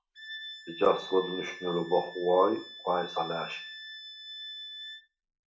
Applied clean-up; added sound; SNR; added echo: none; Wind instrument, woodwind instrument; 13 dB; reverberation time 0.4 s.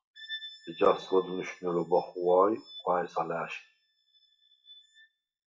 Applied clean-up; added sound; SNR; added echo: classical method WPE with log-MMSE.